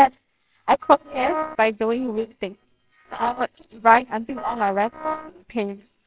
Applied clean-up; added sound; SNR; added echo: neural separator model SepFormer WHAMR!.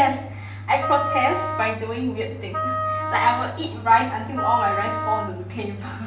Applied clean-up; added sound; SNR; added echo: none; Wind instrument, woodwind instrument; 5 dB; reverberation time 0.7 s.